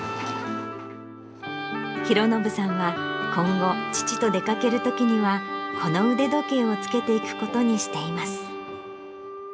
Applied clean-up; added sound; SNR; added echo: none; Wind instrument, woodwind instrument; 15 dB; none.